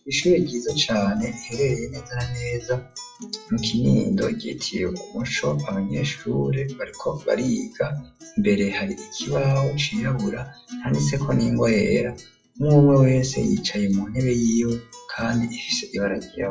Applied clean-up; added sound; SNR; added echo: classical method WPE with log-MMSE.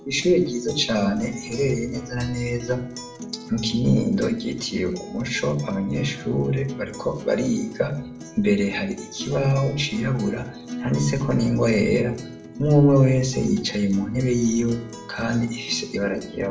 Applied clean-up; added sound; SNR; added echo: none; Acoustic guitar; 14 dB; reverberation time 0.5 s.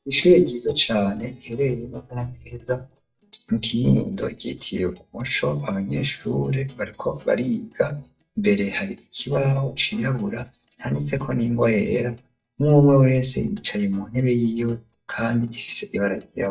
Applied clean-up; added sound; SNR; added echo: neural mask model DeepFilterNet 3.